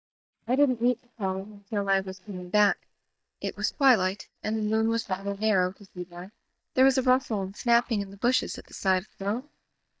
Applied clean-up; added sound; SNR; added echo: neural mask model DeepFilterNet 3.